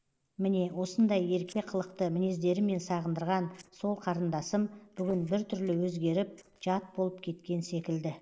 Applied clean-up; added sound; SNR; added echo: neural separator model SepFormer DNS4.